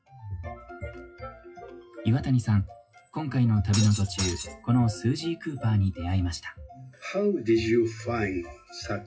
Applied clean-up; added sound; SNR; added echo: classical method WPE with log-MMSE.